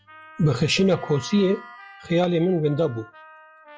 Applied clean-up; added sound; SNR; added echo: classical method log-MMSE.